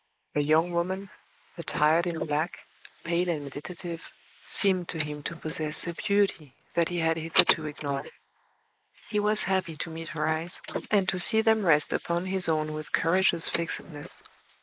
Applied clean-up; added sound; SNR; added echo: neural mask model Resemble Enhance denoiser.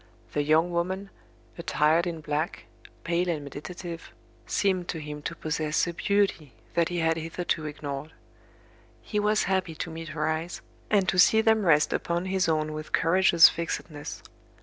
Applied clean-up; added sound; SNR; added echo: none; none; none; none.